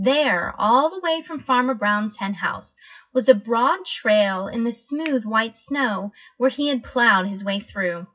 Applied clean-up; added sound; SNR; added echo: classical method WPE with log-MMSE.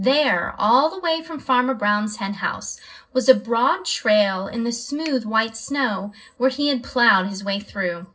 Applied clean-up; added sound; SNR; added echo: neural separator model SepFormer DNS4.